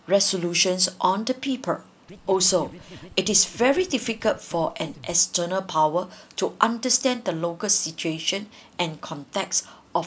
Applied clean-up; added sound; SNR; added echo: none; Scratching (performance technique); 20 dB; none.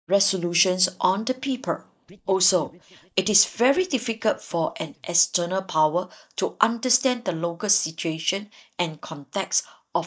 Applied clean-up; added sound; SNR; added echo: neural mask model DeepFilterNet 3.